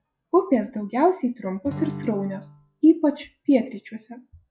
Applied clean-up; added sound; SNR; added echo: classical method log-MMSE.